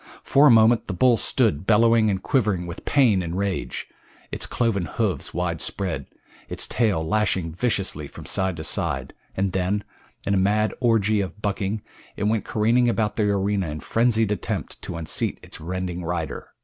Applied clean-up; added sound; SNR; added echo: none; none; none; none.